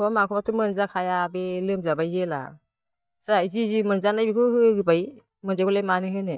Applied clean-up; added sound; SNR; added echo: neural mask model DeepFilterNet 3.